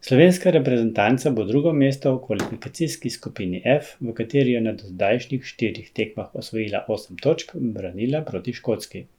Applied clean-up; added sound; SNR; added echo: none; Slam; 18 dB; none.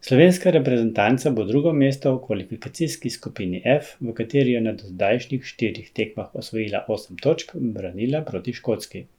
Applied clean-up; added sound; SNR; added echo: none; none; none; none.